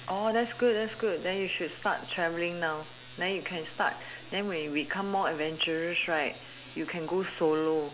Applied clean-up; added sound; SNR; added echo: none; none; none; none.